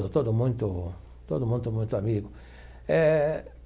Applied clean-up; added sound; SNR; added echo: none; none; none; none.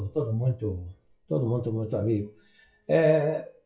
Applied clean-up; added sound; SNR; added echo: classical method WPE with log-MMSE.